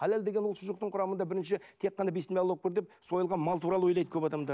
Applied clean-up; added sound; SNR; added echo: none; none; none; none.